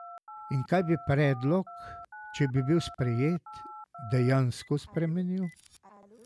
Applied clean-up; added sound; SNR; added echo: none; Telephone; 17 dB; none.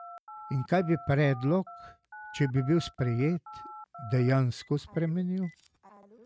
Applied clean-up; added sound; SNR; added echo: neural mask model RNNoise.